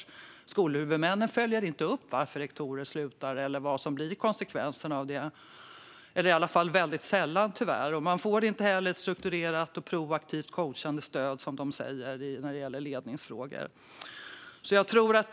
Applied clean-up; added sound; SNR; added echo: none; none; none; none.